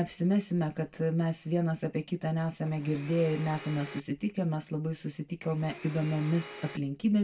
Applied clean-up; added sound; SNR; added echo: none; Domestic sounds, home sounds; 15 dB; reverberation time 0.1 s.